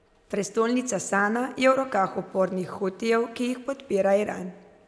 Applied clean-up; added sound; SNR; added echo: none; none; none; none.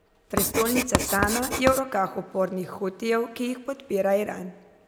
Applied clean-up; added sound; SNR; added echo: none; Writing; 3 dB; none.